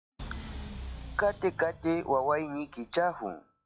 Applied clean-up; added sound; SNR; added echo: classical method log-MMSE.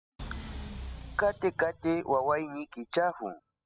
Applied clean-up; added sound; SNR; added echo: classical method spectral subtraction.